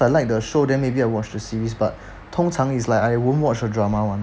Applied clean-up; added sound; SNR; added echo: none; none; none; none.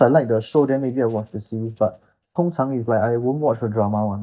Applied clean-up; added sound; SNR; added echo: neural mask model DeepFilterNet 3.